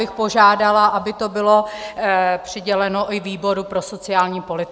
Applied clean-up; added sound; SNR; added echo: none; none; none; none.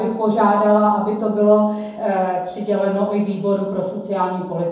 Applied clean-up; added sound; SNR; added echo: none; none; none; reverberation time 0.9 s.